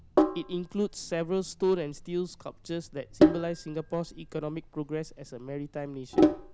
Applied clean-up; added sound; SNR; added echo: none; Sink (filling or washing); -3 dB; none.